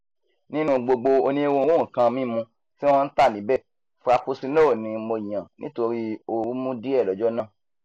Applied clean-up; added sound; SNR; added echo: none; none; none; none.